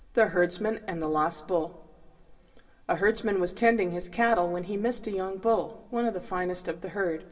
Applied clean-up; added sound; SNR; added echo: none; none; none; reverberation time 1.4 s.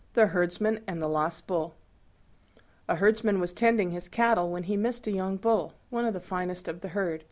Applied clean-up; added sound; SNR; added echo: none; none; none; none.